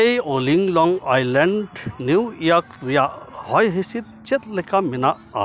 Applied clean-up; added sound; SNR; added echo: none; none; none; none.